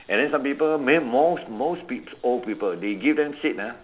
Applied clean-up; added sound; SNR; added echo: none; none; none; none.